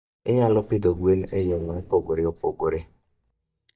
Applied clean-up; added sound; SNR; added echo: neural mask model DeepFilterNet 3.